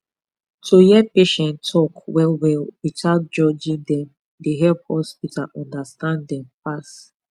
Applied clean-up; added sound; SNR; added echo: none; none; none; none.